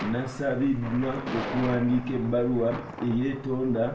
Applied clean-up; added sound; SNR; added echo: none; Thunder; 11 dB; reverberation time 0.4 s.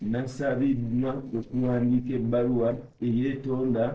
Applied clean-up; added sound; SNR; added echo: neural separator model SepFormer DNS4.